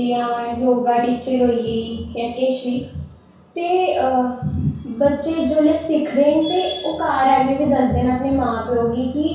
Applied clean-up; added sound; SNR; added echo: none; none; none; reverberation time 0.6 s.